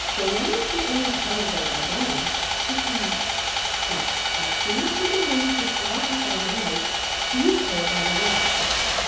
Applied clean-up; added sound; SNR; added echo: none; Sawing; -5 dB; reverberation time 0.7 s.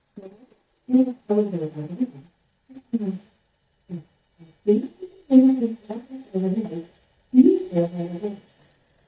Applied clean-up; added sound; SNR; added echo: neural mask model DeepFilterNet 3.